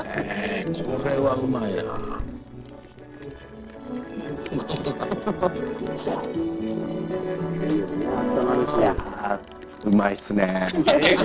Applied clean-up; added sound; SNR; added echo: neural separator model SepFormer DNS4.